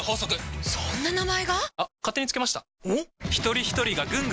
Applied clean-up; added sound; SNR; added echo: none; none; none; none.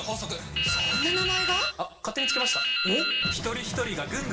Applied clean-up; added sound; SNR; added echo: none; Drip; -3 dB; reverberation time 1.2 s.